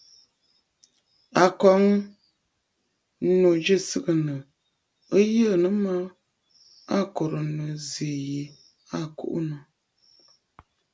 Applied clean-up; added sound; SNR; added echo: none; none; none; none.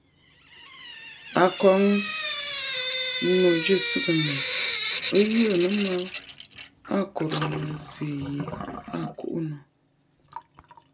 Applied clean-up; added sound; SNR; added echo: none; Drip / Sink (filling or washing); 4 dB; none.